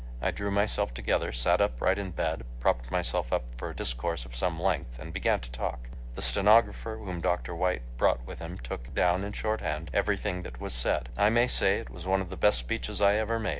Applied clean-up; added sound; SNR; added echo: none; none; none; none.